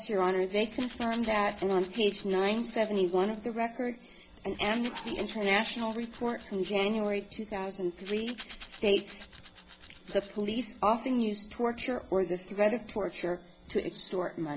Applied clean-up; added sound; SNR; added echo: none; Rattle / Rattle (instrument); 6 dB; none.